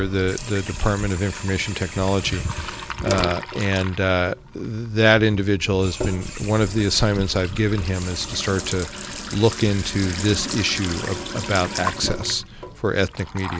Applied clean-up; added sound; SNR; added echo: none; Sink (filling or washing) / Water tap, faucet; 10 dB; none.